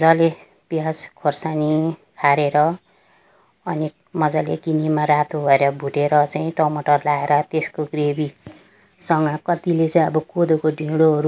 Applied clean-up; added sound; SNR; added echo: none; none; none; none.